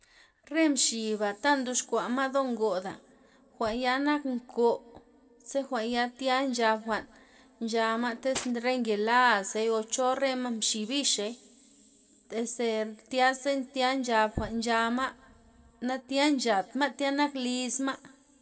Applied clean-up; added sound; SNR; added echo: none; Cutlery, silverware; 15 dB; reverberation time 1.6 s.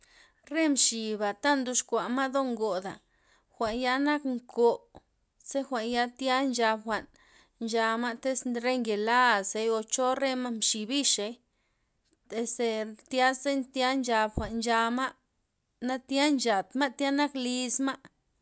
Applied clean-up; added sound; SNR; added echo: none; none; none; none.